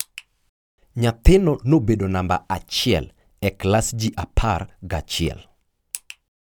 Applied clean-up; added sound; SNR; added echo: none; none; none; none.